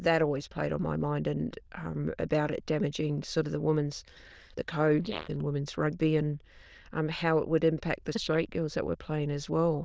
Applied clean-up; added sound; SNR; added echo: neural diffusion model UNIVERSE++.